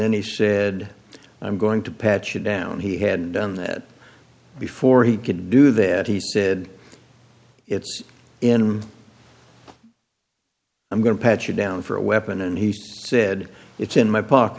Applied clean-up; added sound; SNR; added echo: none; none; none; none.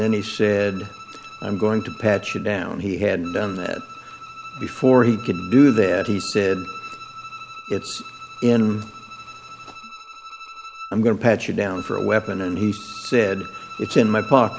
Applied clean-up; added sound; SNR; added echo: none; Bowed string instrument; 16 dB; none.